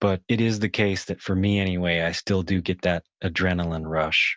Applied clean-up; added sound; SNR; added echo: none; none; none; none.